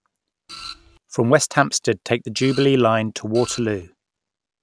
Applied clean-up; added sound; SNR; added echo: none; Printer; 16 dB; none.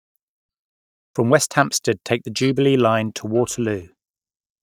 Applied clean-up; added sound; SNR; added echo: neural mask model DeepFilterNet 3.